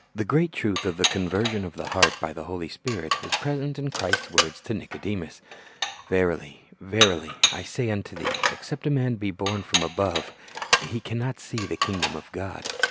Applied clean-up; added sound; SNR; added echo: none; Dishes, pots, and pans; 1 dB; none.